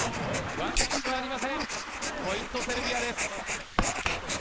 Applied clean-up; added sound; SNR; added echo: neural mask model Resemble Enhance denoiser.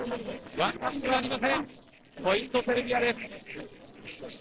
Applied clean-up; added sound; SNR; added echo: neural separator model SepFormer DNS4.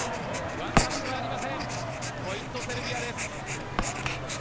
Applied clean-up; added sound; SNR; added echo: none; Writing; -1 dB; none.